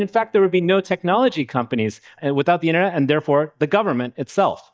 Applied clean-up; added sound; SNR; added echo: neural mask model DeepFilterNet 3.